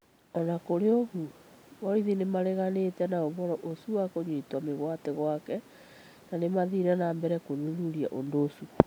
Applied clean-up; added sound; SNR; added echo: none; none; none; none.